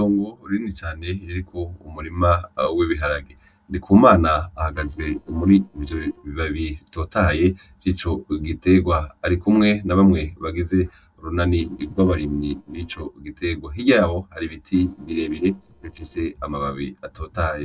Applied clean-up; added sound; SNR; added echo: neural separator model SepFormer DNS4.